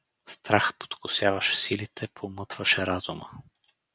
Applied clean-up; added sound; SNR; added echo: none; none; none; none.